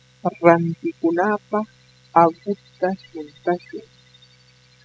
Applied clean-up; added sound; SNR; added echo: classical method spectral subtraction.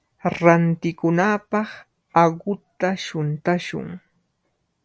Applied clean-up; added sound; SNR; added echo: none; none; none; none.